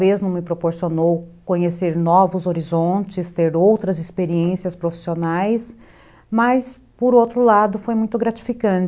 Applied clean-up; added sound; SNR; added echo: none; none; none; none.